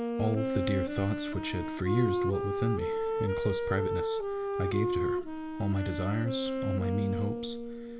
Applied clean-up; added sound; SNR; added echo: none; Wind instrument, woodwind instrument; 0 dB; none.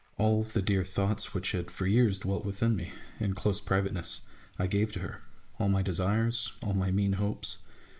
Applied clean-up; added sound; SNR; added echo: neural mask model Resemble Enhance denoiser.